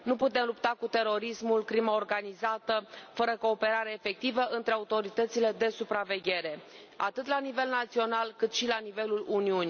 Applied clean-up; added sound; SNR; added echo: none; none; none; none.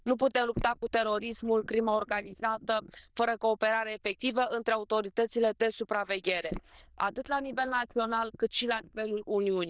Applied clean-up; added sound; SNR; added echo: neural diffusion model UNIVERSE++.